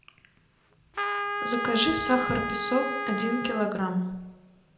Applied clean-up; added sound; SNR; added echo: none; Trumpet; 5 dB; reverberation time 0.8 s.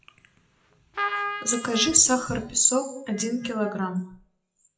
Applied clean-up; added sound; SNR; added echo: classical method WPE with log-MMSE.